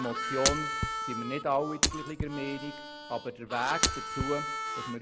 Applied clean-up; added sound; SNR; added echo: none; Harmonica + Shatter; -2 dB; none.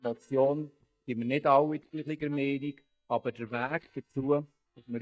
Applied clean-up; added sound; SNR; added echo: neural mask model DeepFilterNet 3.